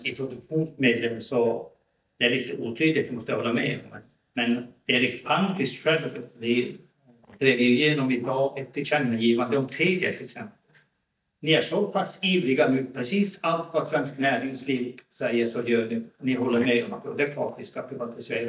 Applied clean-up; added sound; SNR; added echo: neural mask model DeepFilterNet 3.